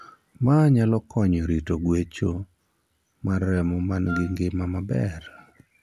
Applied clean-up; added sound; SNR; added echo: none; Wind instrument, woodwind instrument; 13 dB; none.